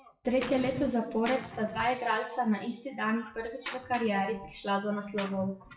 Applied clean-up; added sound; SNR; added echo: classical method WPE with log-MMSE.